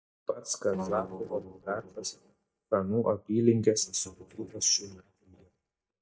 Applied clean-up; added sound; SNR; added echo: neural mask model DeepFilterNet 3.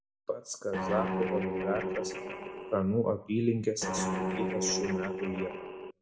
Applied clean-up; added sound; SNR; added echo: none; Guitar; 1 dB; reverberation time 0.4 s.